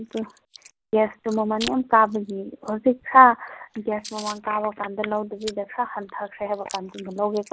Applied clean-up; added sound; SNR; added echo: none; Chewing, mastication; 20 dB; none.